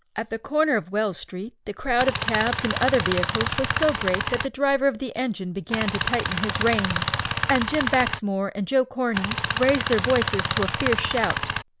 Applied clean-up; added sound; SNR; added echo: none; Tools; 1 dB; none.